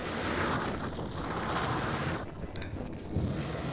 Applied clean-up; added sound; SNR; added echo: neural separator model SepFormer DNS4.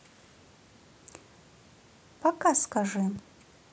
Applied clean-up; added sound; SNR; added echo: none; none; none; none.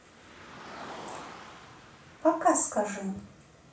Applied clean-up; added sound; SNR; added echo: none; Car; 15 dB; reverberation time 0.3 s.